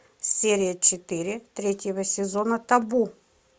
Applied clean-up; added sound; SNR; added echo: none; none; none; none.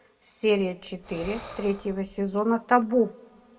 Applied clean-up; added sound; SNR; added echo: none; Breathing; 18 dB; reverberation time 0.9 s.